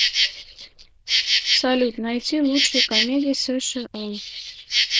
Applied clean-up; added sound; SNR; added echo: neural diffusion model UNIVERSE++.